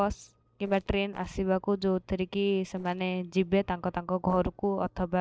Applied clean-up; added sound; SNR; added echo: neural separator model SepFormer DNS4.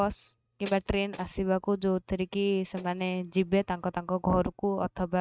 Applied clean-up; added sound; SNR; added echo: neural mask model RNNoise.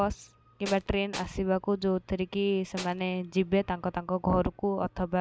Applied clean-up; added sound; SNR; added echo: none; Tools; 12 dB; none.